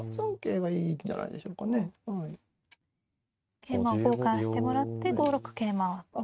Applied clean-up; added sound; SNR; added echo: neural mask model RNNoise.